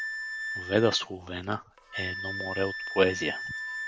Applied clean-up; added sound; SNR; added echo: none; Wind instrument, woodwind instrument; 6 dB; none.